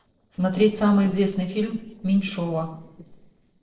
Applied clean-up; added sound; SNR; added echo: neural separator model SepFormer DNS4.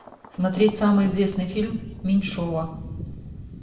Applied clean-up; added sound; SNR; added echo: none; Thunder; 14 dB; reverberation time 0.7 s.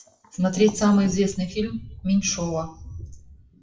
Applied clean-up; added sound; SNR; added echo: classical method WPE with log-MMSE.